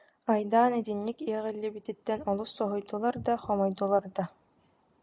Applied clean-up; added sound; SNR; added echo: none; none; none; none.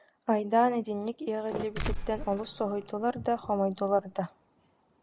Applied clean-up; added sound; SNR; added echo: none; Mechanisms; 8 dB; none.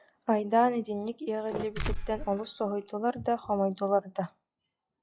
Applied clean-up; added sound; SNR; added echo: classical method log-MMSE.